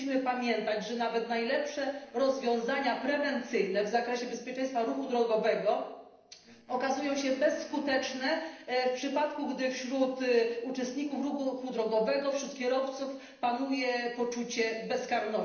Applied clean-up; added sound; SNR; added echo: neural separator model SepFormer DNS4.